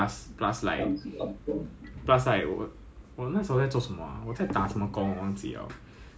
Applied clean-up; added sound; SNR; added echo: none; none; none; none.